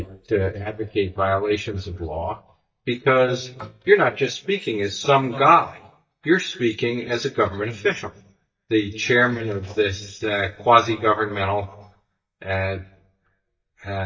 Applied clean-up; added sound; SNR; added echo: neural mask model DeepFilterNet 3.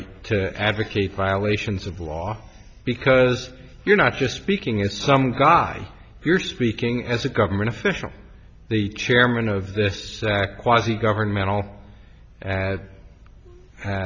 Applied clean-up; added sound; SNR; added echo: none; none; none; none.